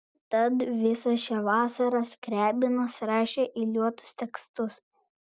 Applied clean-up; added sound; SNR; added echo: none; none; none; none.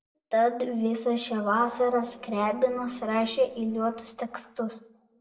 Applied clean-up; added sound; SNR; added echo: neural separator model SepFormer DNS4.